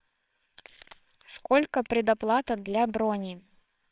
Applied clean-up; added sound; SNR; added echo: neural separator model SepFormer WHAMR!.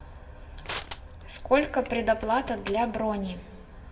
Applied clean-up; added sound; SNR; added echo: none; Crushing; 15 dB; reverberation time 1.1 s.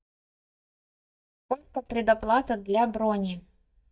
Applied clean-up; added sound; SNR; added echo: neural mask model DeepFilterNet 3.